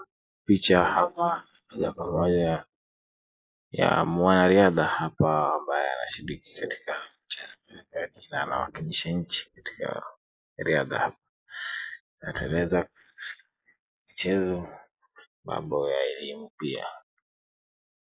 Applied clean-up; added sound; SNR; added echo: neural mask model Resemble Enhance denoiser.